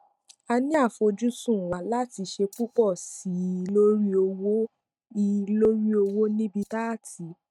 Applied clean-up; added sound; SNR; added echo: neural mask model RNNoise.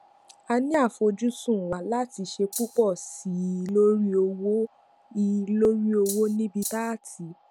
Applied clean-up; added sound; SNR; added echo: none; Rattle (instrument); 10 dB; none.